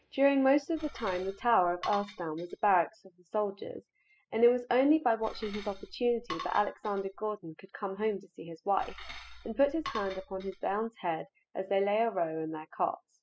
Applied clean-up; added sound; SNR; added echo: classical method spectral subtraction.